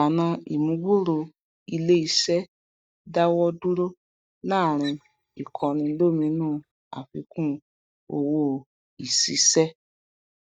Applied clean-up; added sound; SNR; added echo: neural mask model DeepFilterNet 3.